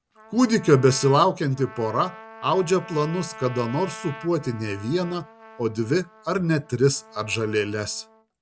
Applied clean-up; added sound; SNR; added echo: none; Trumpet; 19 dB; none.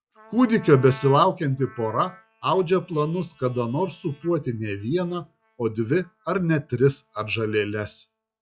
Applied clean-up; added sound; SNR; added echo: classical method log-MMSE.